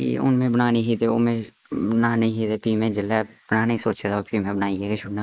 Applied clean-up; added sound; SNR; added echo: neural mask model Resemble Enhance denoiser.